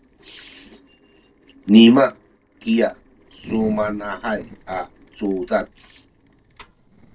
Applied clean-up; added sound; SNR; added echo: neural separator model SepFormer DNS4.